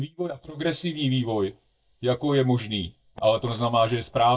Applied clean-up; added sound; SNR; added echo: neural mask model DeepFilterNet 3.